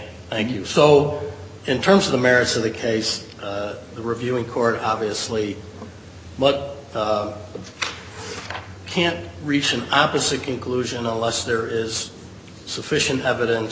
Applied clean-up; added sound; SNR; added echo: none; none; none; none.